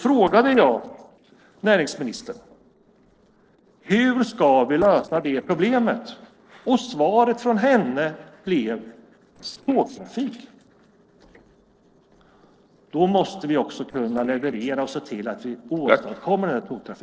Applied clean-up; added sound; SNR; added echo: neural separator model SepFormer DNS4.